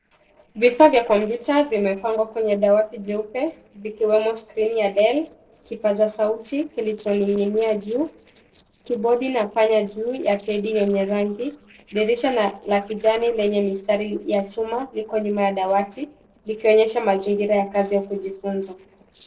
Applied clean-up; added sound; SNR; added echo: neural separator model SepFormer DNS4.